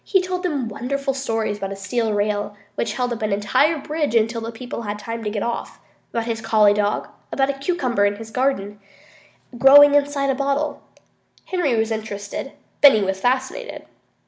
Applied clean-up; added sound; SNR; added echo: none; none; none; none.